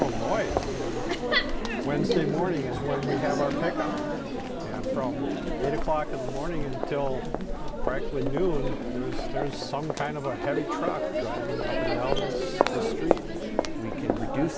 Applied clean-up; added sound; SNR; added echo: none; Crowd; -4 dB; none.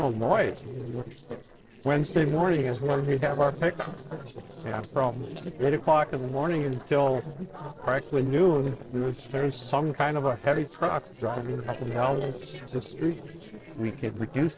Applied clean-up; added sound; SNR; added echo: neural separator model SepFormer DNS4.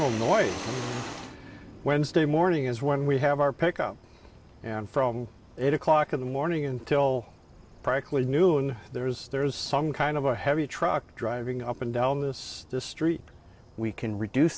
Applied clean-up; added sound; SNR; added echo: none; none; none; none.